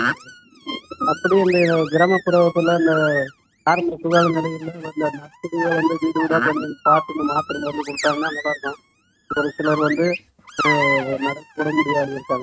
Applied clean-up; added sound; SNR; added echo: neural mask model RNNoise.